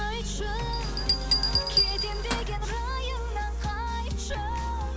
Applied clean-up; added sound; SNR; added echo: none; Bell; 3 dB; none.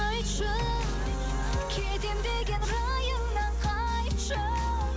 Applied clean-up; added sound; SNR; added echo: none; none; none; none.